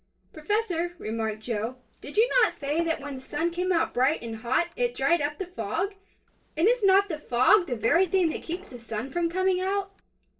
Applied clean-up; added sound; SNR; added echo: neural separator model SepFormer DNS4.